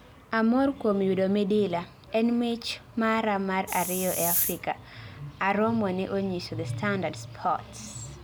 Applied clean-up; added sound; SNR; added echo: none; Hiss; 3 dB; none.